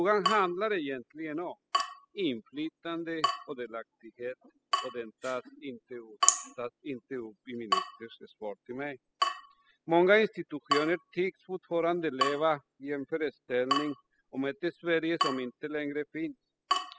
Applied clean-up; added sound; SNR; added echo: classical method spectral subtraction.